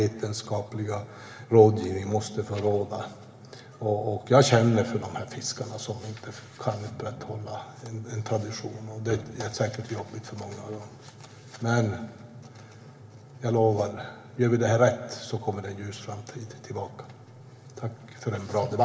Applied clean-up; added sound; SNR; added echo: none; Piano; 19 dB; reverberation time 2.4 s.